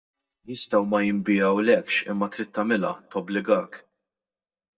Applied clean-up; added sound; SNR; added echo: neural mask model DeepFilterNet 3.